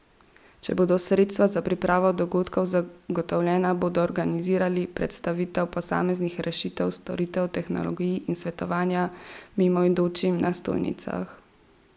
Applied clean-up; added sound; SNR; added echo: none; none; none; none.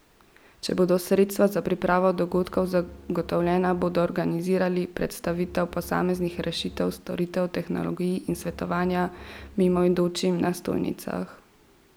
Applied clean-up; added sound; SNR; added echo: none; Bowed string instrument; 20 dB; none.